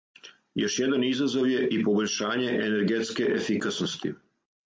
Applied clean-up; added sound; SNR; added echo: none; none; none; none.